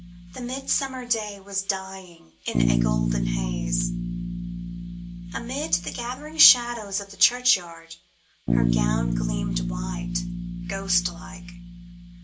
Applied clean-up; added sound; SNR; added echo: none; Bass guitar; -1 dB; reverberation time 0.2 s.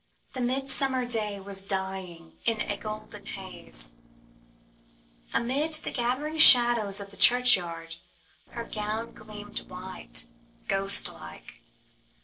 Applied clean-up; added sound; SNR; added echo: neural separator model SepFormer DNS4.